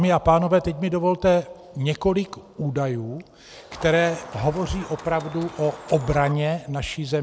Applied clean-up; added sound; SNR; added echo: none; Chicken, rooster; 16 dB; none.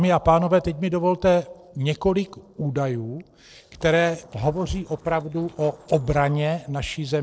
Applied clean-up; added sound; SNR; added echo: neural separator model SepFormer DNS4.